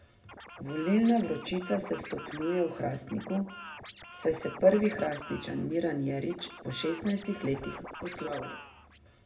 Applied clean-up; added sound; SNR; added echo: none; Scratching (performance technique); 14 dB; reverberation time 0.2 s.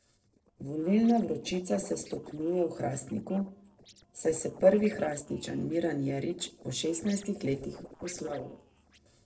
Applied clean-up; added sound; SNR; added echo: neural separator model SepFormer DNS4.